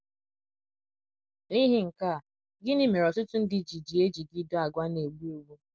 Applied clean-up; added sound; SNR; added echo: none; none; none; none.